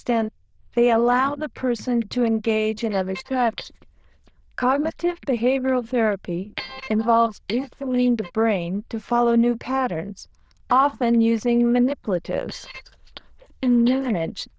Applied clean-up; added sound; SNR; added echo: neural diffusion model UNIVERSE++.